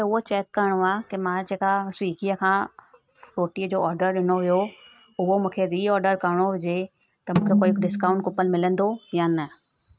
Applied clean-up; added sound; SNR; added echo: neural mask model RNNoise.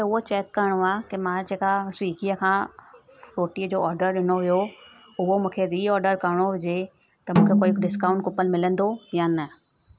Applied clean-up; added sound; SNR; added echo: none; Snare drum; 1 dB; none.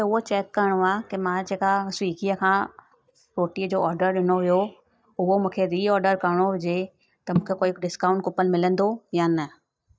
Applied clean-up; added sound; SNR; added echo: neural mask model DeepFilterNet 3.